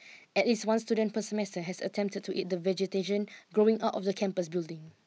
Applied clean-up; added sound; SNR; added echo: none; none; none; none.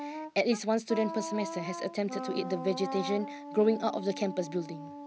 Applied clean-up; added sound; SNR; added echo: none; Wind instrument, woodwind instrument; 9 dB; none.